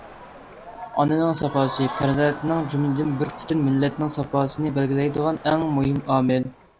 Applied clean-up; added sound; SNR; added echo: none; Crowd; 16 dB; none.